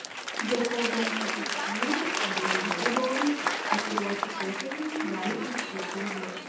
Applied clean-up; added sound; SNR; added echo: none; Applause / Crowd; -2 dB; reverberation time 0.8 s.